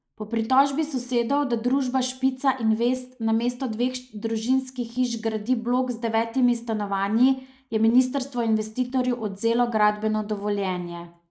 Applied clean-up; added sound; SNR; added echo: neural mask model Resemble Enhance denoiser.